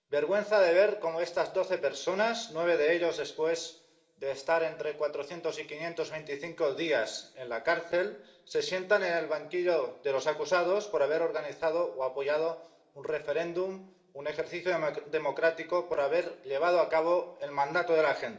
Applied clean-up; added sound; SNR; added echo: none; none; none; reverberation time 0.6 s.